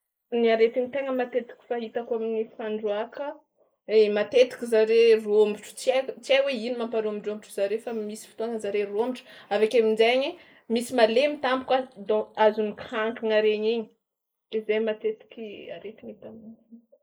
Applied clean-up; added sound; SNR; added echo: neural mask model Resemble Enhance denoiser.